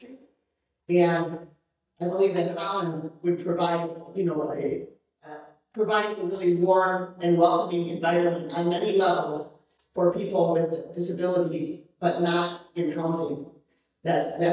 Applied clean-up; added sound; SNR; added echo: neural mask model DeepFilterNet 3.